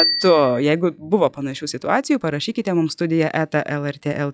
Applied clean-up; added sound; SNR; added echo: classical method log-MMSE.